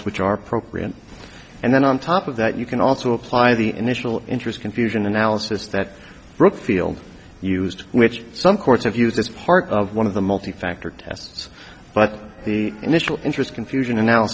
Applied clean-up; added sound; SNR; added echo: none; Tap / Glass; 14 dB; none.